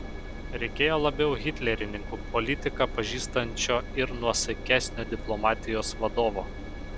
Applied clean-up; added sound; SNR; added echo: none; Engine; 7 dB; none.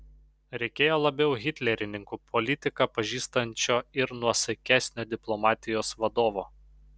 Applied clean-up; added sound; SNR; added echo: none; none; none; none.